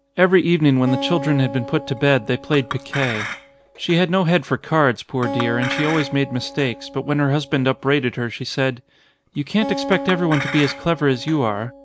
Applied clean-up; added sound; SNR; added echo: none; Acoustic guitar + Chink, clink; 11 dB; none.